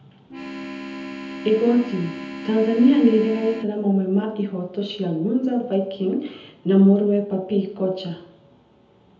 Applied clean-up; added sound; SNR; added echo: none; Organ; 11 dB; reverberation time 0.7 s.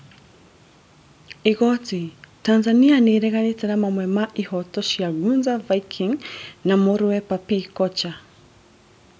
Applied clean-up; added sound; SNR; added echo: none; none; none; none.